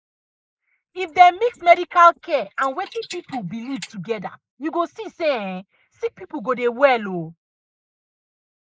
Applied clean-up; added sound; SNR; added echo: neural mask model Resemble Enhance denoiser.